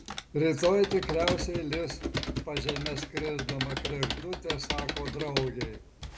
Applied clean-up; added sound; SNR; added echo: none; Computer keyboard; 4 dB; reverberation time 0.8 s.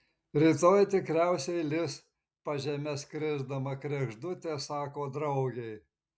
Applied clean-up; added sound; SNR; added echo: none; none; none; none.